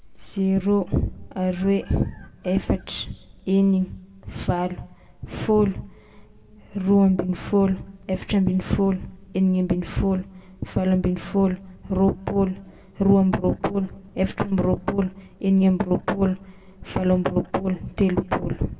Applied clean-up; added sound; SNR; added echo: none; none; none; reverberation time 1.9 s.